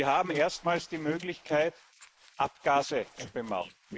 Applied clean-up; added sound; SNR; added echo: neural mask model Resemble Enhance denoiser.